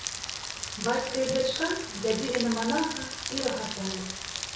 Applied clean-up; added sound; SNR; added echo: none; Rain; 5 dB; reverberation time 0.6 s.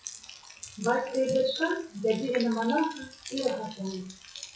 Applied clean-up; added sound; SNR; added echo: classical method WPE with log-MMSE.